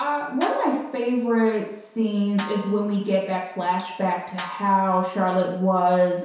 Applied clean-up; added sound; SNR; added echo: none; Snare drum; 18 dB; reverberation time 0.7 s.